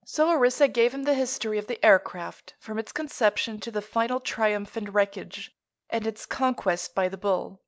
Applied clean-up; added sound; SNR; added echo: neural mask model Resemble Enhance denoiser.